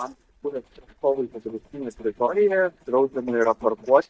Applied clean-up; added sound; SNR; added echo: neural mask model DeepFilterNet 3.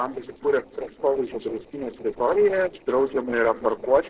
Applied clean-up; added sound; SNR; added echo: neural separator model SepFormer DNS4.